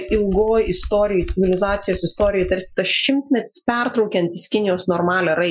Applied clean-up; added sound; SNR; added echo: classical method Wiener filter.